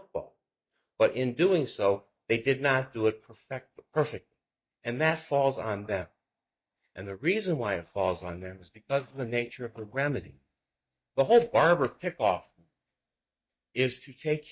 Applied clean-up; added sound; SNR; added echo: neural mask model DeepFilterNet 3.